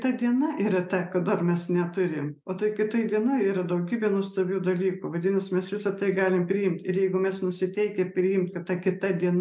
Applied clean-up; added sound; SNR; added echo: none; none; none; none.